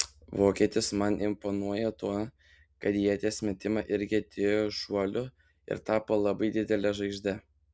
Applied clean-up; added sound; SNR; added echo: none; none; none; none.